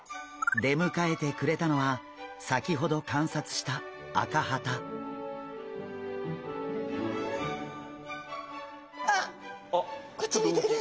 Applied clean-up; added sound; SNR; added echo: none; none; none; none.